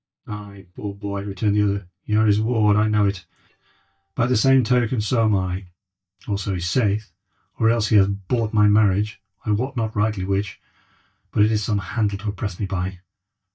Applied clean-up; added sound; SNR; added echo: neural mask model DeepFilterNet 3.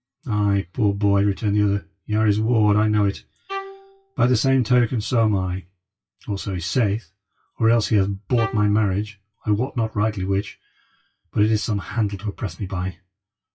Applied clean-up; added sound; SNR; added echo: classical method WPE with log-MMSE.